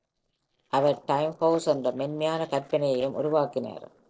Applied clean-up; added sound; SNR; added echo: neural separator model SepFormer DNS4.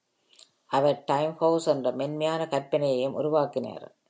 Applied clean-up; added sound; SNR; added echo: none; none; none; none.